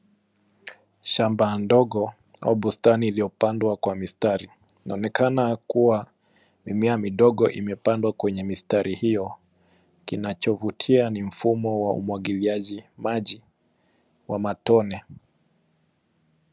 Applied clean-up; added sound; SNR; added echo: none; none; none; none.